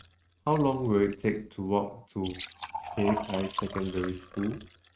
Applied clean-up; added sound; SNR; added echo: neural mask model RNNoise.